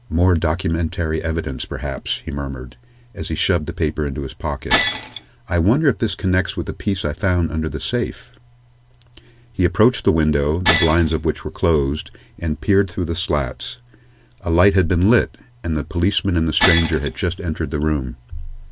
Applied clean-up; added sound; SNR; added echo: none; Shatter; 11 dB; none.